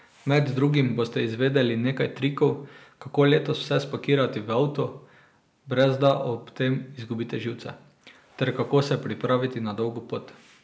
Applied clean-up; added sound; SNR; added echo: none; none; none; none.